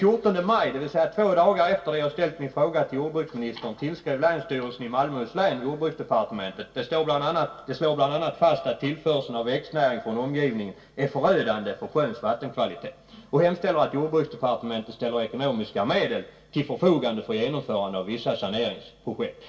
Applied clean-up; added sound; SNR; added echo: none; none; none; reverberation time 0.2 s.